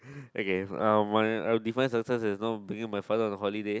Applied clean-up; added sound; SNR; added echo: none; none; none; none.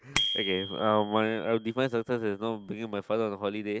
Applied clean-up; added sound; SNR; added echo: neural mask model RNNoise.